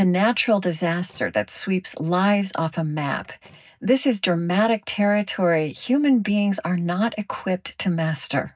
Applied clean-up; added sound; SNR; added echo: neural mask model DeepFilterNet 3.